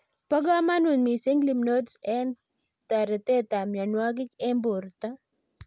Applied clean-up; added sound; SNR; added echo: none; none; none; none.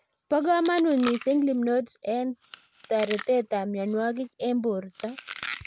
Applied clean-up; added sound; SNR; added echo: none; Chewing, mastication; 16 dB; none.